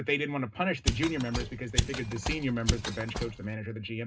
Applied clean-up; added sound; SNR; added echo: none; Mechanisms; 0 dB; reverberation time 0.2 s.